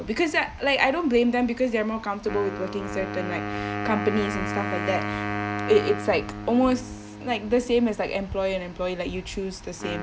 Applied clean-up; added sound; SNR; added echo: none; Wind instrument, woodwind instrument; 8 dB; none.